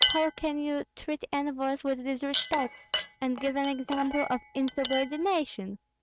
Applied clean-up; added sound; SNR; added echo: neural mask model RNNoise.